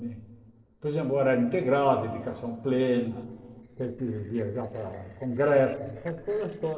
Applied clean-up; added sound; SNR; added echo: neural separator model SepFormer DNS4.